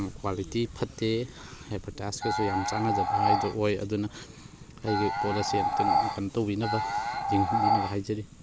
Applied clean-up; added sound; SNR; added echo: none; Animal; -4 dB; none.